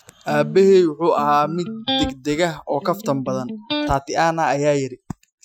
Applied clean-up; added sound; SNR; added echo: classical method Wiener filter.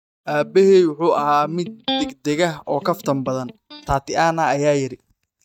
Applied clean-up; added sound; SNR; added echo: neural mask model DeepFilterNet 3.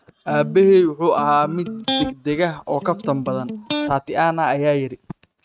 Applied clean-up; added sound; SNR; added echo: neural mask model RNNoise.